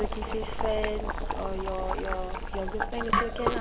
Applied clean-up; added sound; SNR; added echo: none; Boiling; -3 dB; none.